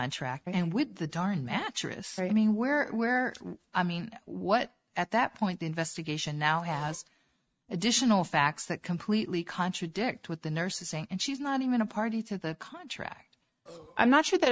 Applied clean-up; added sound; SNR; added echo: neural mask model RNNoise.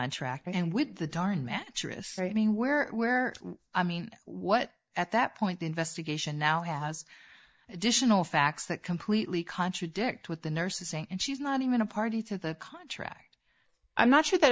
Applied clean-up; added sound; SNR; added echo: neural mask model DeepFilterNet 3.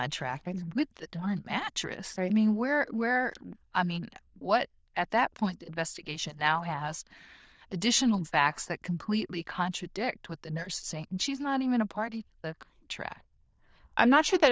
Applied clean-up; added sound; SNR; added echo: neural diffusion model UNIVERSE++.